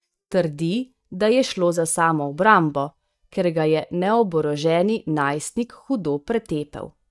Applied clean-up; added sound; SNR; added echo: neural mask model DeepFilterNet 3.